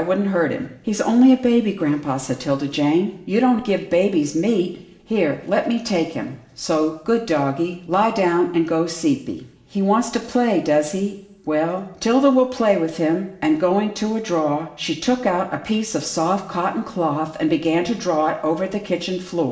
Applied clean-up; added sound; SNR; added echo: none; none; none; reverberation time 0.7 s.